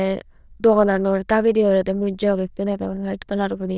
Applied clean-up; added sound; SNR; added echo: neural diffusion model UNIVERSE++.